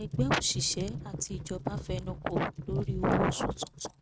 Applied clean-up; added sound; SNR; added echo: neural mask model RNNoise.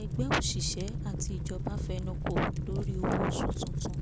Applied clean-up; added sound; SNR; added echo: none; Fire; -1 dB; none.